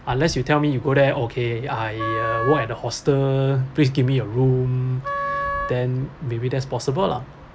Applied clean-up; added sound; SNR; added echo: none; Wind instrument, woodwind instrument; 7 dB; none.